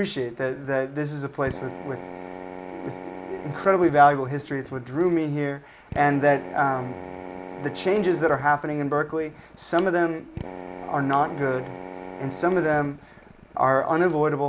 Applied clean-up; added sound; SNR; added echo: none; Drill; 15 dB; none.